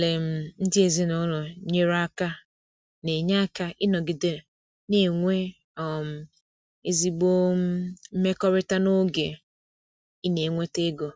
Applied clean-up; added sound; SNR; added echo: none; none; none; none.